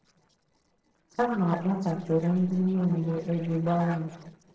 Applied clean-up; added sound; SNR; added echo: neural separator model SepFormer DNS4.